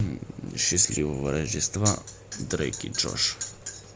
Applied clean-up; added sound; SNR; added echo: none; none; none; none.